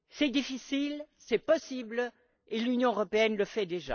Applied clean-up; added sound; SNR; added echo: neural mask model Resemble Enhance denoiser.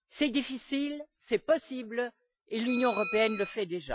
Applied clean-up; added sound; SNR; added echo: classical method Wiener filter.